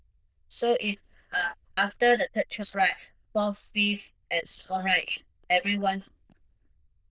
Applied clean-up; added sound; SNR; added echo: neural diffusion model UNIVERSE++.